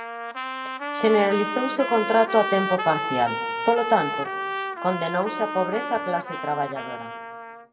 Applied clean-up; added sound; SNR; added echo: none; Trumpet; 5 dB; reverberation time 0.9 s.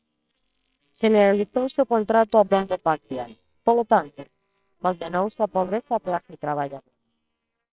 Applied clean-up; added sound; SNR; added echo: neural separator model SepFormer WHAMR!.